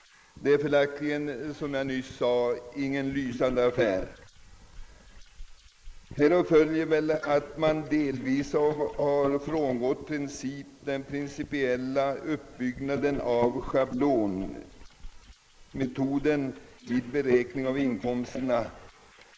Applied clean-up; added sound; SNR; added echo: neural mask model Resemble Enhance denoiser.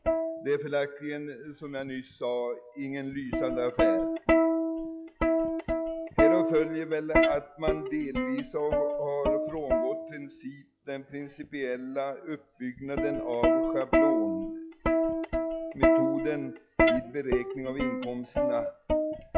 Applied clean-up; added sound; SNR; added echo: classical method log-MMSE.